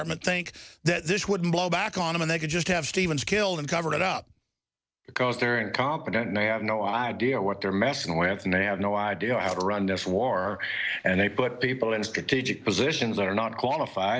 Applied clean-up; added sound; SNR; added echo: none; none; none; none.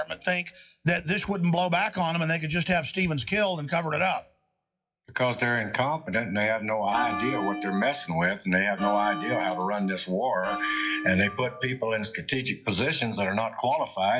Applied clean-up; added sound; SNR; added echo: classical method WPE with log-MMSE.